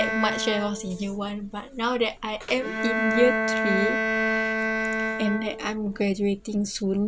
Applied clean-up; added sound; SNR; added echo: none; Bowed string instrument; 1 dB; none.